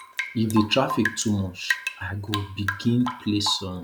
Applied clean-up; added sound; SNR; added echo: none; Drip / Rain; 7 dB; none.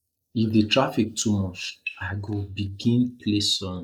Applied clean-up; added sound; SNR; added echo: neural mask model Resemble Enhance denoiser.